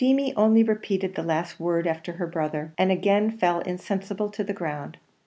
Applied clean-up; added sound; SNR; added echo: none; none; none; none.